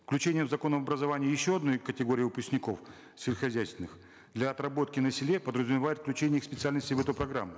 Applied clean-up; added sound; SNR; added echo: none; none; none; none.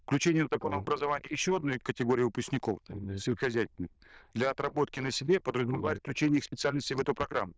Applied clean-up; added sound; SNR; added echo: neural diffusion model UNIVERSE++.